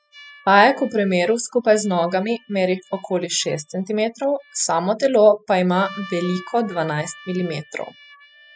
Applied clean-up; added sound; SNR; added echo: classical method spectral subtraction.